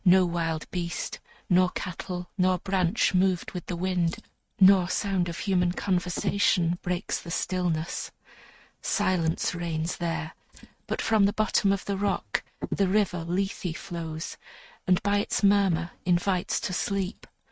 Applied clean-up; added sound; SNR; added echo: neural mask model RNNoise.